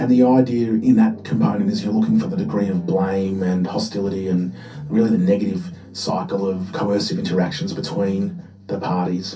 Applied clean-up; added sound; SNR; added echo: none; none; none; reverberation time 0.3 s.